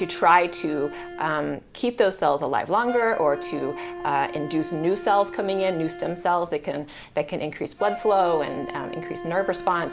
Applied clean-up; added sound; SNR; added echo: none; Wind instrument, woodwind instrument; 13 dB; none.